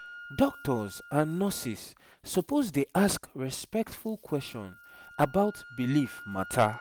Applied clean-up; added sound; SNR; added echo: none; Wind instrument, woodwind instrument; 20 dB; none.